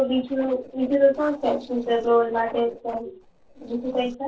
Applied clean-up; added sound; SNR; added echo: neural separator model SepFormer DNS4.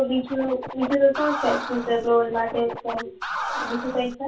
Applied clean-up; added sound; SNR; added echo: none; Scratching (performance technique); 9 dB; reverberation time 0.3 s.